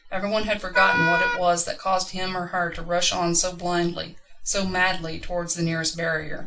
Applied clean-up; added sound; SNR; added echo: none; Wind instrument, woodwind instrument; -1 dB; reverberation time 0.2 s.